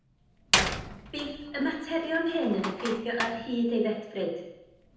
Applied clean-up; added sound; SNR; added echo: none; Slam; 4 dB; reverberation time 0.9 s.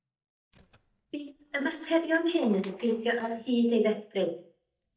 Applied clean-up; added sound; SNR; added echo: neural mask model DeepFilterNet 3.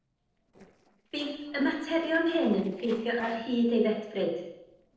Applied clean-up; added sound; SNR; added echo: neural separator model SepFormer DNS4.